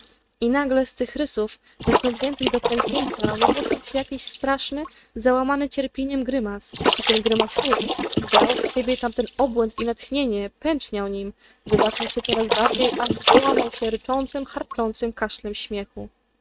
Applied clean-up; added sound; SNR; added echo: neural mask model RNNoise.